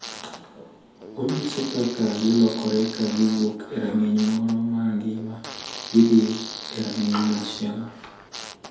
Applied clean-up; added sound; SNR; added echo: none; Fart; 14 dB; reverberation time 2.1 s.